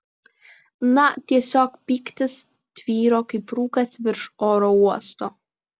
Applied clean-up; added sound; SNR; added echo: none; none; none; none.